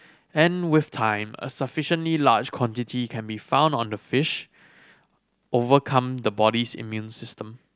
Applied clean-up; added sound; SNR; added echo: none; none; none; none.